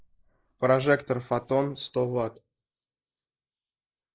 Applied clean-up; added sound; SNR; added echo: neural mask model Resemble Enhance denoiser.